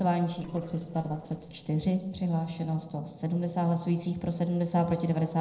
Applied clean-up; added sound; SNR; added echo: neural separator model SepFormer DNS4.